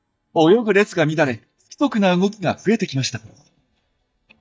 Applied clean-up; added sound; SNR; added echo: neural mask model DeepFilterNet 3.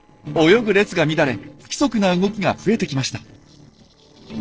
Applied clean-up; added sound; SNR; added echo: neural separator model SepFormer DNS4.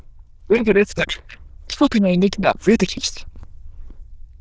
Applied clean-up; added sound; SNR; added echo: neural diffusion model UNIVERSE++.